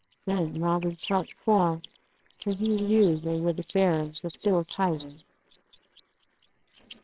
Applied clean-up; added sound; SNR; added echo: neural separator model SepFormer WHAMR!.